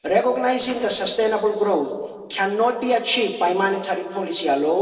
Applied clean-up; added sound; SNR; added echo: neural separator model SepFormer DNS4.